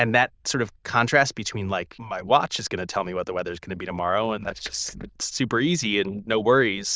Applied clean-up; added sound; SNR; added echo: neural diffusion model UNIVERSE++.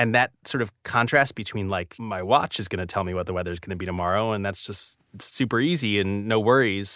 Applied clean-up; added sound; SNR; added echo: none; none; none; none.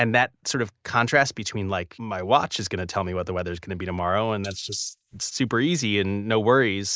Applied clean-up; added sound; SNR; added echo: neural mask model Resemble Enhance denoiser.